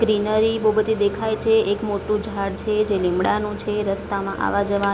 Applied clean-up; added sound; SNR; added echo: none; Mechanical fan; 16 dB; none.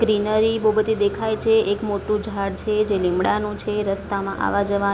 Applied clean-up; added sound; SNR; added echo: none; none; none; none.